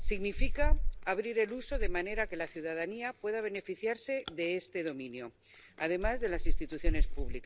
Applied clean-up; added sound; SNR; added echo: none; Chewing, mastication; -4 dB; none.